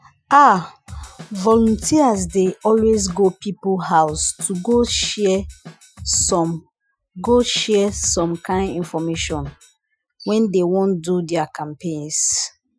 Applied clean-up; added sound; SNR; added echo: classical method Wiener filter.